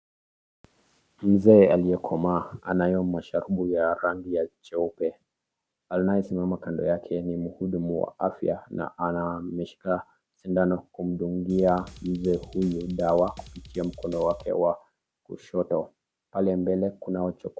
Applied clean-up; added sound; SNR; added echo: none; Drum kit; 19 dB; none.